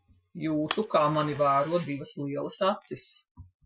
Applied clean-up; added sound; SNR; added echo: classical method Wiener filter.